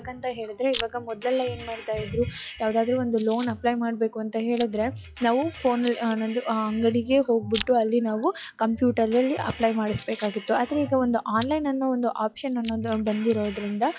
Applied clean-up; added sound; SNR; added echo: classical method log-MMSE.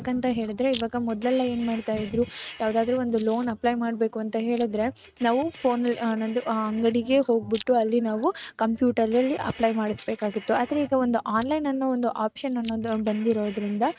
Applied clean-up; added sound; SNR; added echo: neural mask model RNNoise.